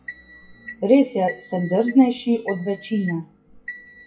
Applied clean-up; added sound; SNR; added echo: classical method WPE with log-MMSE.